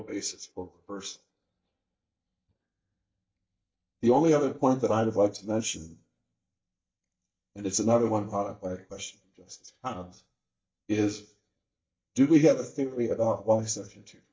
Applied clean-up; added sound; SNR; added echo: neural mask model DeepFilterNet 3.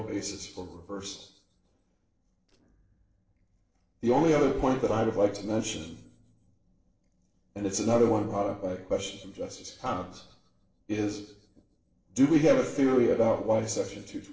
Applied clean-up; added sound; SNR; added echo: neural separator model SepFormer DNS4.